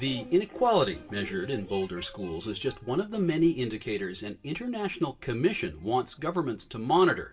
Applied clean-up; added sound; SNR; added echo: none; none; none; reverberation time 0.2 s.